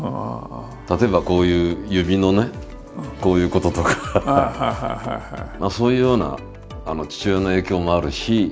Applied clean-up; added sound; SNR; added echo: none; none; none; none.